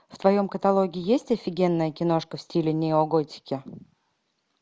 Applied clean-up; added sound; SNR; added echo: none; none; none; none.